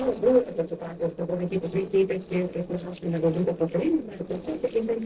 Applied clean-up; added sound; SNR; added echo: neural separator model SepFormer DNS4.